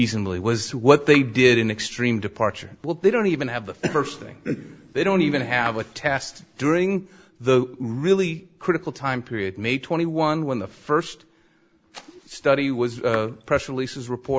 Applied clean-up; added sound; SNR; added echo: none; Raindrop / Drip; 17 dB; none.